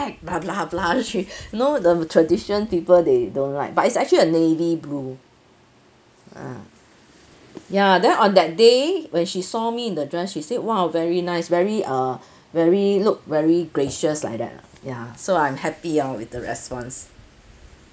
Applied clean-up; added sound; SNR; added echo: none; none; none; none.